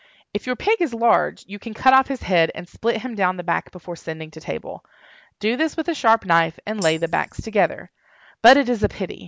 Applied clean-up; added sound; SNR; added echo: none; Tambourine; 20 dB; none.